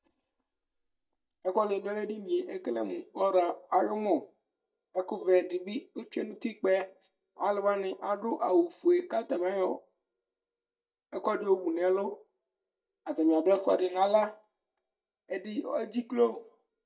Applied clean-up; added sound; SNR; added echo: neural mask model DeepFilterNet 3.